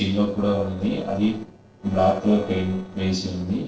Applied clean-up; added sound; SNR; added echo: neural separator model SepFormer DNS4.